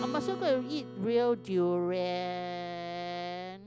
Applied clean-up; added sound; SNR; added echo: none; Acoustic guitar; 11 dB; none.